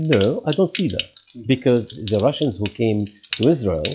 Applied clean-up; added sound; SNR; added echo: classical method log-MMSE.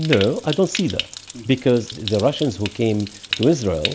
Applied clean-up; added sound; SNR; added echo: none; Stream; 11 dB; none.